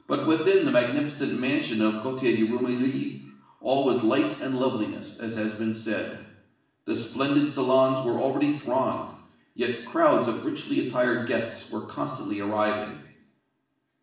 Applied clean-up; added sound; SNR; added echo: none; none; none; reverberation time 0.7 s.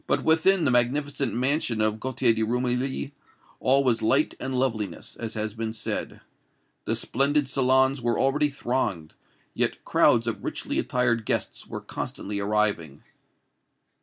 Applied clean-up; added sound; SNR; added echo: none; none; none; none.